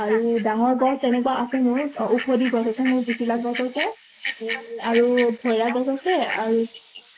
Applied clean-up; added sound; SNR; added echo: neural mask model Resemble Enhance denoiser.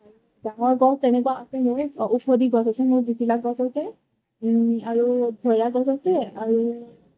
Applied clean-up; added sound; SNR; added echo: neural mask model DeepFilterNet 3.